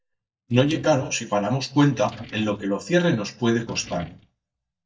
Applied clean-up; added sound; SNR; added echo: neural mask model DeepFilterNet 3.